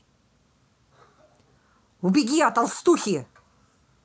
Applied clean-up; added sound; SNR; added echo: none; none; none; none.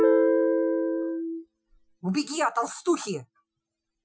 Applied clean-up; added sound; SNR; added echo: classical method Wiener filter.